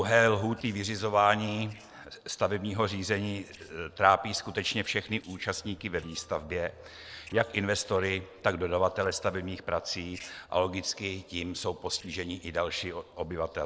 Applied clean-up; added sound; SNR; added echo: neural separator model SepFormer DNS4.